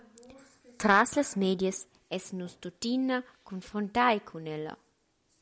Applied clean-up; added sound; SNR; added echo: none; none; none; none.